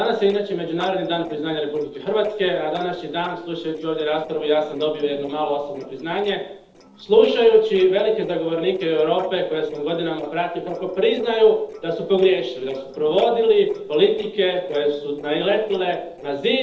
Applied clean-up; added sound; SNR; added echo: neural separator model SepFormer DNS4.